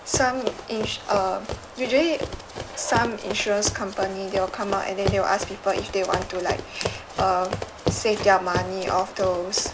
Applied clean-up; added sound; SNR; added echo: none; Run; 7 dB; none.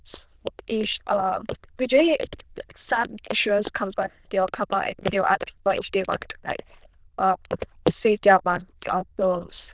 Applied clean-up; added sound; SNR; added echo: neural diffusion model UNIVERSE++.